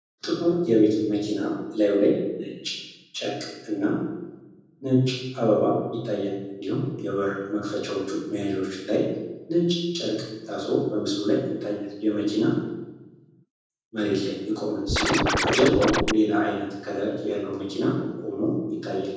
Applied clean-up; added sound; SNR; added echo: none; Scratching (performance technique); -1 dB; reverberation time 1.1 s.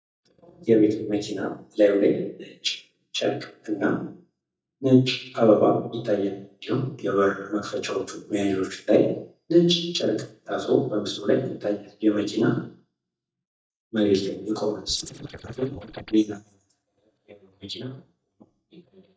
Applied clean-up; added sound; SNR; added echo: neural mask model DeepFilterNet 3.